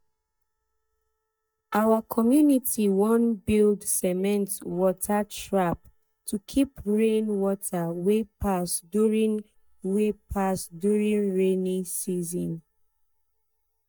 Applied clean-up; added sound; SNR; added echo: neural mask model DeepFilterNet 3.